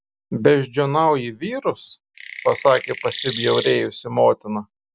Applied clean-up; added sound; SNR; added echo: none; Chirp, tweet; 10 dB; none.